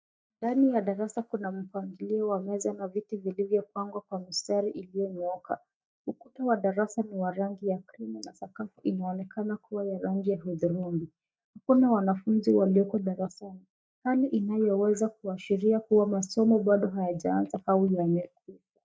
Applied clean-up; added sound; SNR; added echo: neural mask model DeepFilterNet 3.